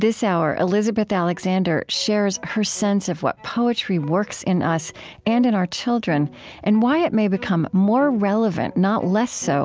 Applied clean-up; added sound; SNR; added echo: none; none; none; none.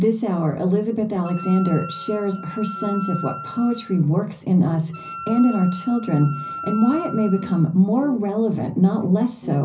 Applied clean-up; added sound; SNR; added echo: none; Wind instrument, woodwind instrument; 13 dB; reverberation time 0.5 s.